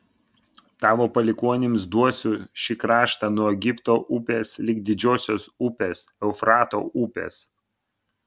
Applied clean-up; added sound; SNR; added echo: none; none; none; none.